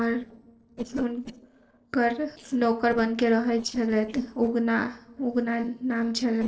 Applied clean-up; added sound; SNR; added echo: neural separator model SepFormer DNS4.